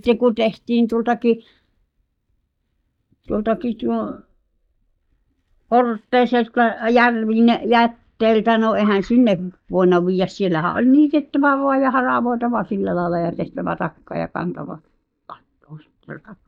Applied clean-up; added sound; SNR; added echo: neural mask model DeepFilterNet 3.